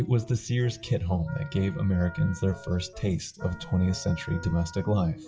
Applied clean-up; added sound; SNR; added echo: classical method WPE with log-MMSE.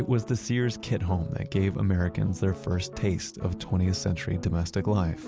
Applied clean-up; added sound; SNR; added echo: none; none; none; none.